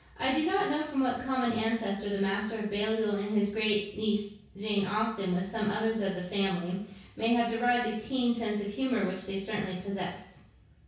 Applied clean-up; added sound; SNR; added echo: none; none; none; reverberation time 0.6 s.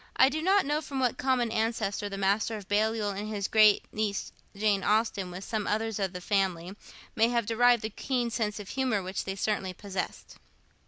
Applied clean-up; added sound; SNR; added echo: none; none; none; none.